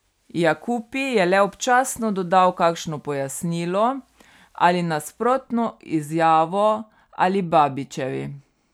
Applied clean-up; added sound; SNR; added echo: none; none; none; none.